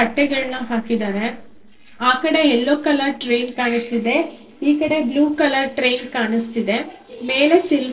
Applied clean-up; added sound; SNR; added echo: neural separator model SepFormer DNS4.